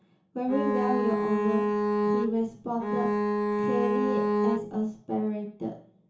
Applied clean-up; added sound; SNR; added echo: none; Bowed string instrument; -4 dB; reverberation time 0.7 s.